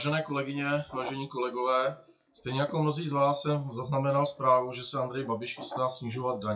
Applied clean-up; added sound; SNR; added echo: classical method WPE with log-MMSE.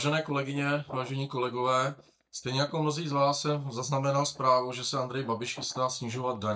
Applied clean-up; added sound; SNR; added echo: neural mask model DeepFilterNet 3.